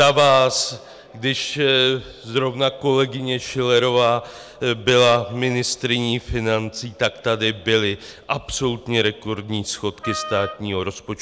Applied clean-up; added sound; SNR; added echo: none; Wind instrument, woodwind instrument; 12 dB; none.